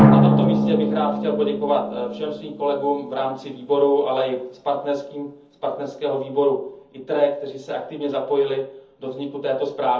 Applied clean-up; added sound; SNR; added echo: none; Drum; 1 dB; reverberation time 0.7 s.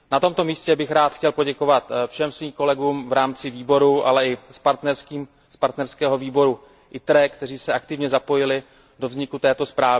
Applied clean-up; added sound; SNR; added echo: none; none; none; none.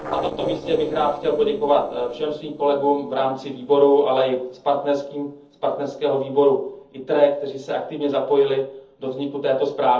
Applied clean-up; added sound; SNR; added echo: neural separator model SepFormer DNS4.